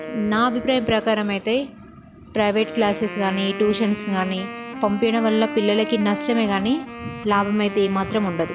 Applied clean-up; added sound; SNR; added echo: none; Wind instrument, woodwind instrument; 11 dB; none.